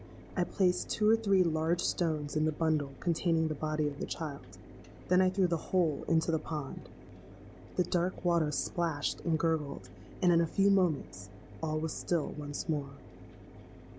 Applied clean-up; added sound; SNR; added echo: none; Mechanisms; 17 dB; none.